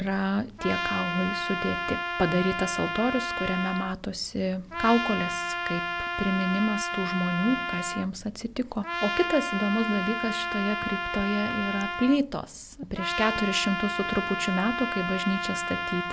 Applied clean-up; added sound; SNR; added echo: none; Trumpet; 3 dB; none.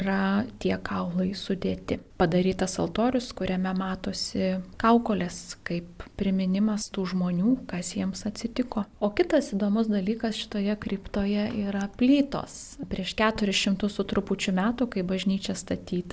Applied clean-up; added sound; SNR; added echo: none; none; none; none.